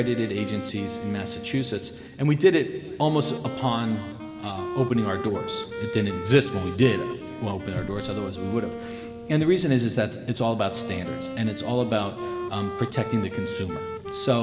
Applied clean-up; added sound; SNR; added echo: none; Wind instrument, woodwind instrument; 10 dB; reverberation time 2.5 s.